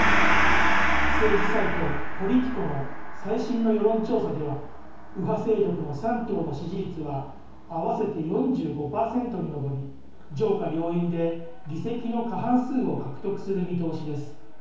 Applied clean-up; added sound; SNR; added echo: none; Gong; -1 dB; reverberation time 2.2 s.